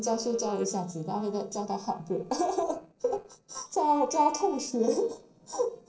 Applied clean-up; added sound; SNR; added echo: neural separator model SepFormer DNS4.